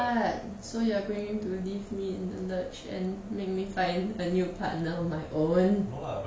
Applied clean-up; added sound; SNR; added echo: none; none; none; none.